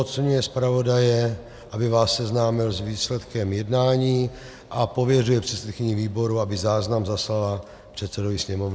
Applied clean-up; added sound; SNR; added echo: none; none; none; none.